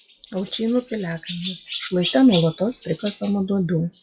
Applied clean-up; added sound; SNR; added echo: classical method log-MMSE.